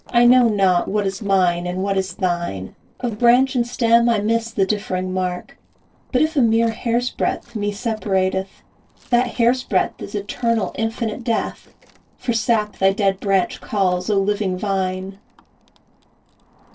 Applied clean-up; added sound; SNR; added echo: neural separator model SepFormer DNS4.